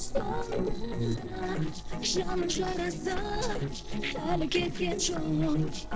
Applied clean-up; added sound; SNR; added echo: neural separator model SepFormer DNS4.